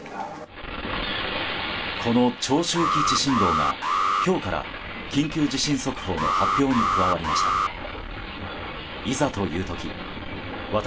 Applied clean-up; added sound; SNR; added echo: none; Alarm; -2 dB; reverberation time 0.2 s.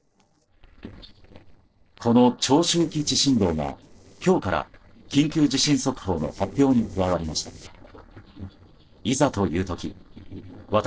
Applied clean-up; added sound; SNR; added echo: neural separator model SepFormer DNS4.